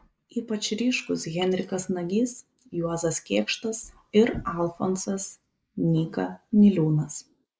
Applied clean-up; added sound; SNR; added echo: neural mask model Resemble Enhance denoiser.